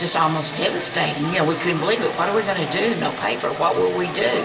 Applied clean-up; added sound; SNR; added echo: none; Engine / Drill; 14 dB; reverberation time 0.7 s.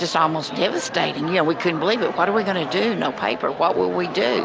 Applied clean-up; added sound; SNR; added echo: none; none; none; none.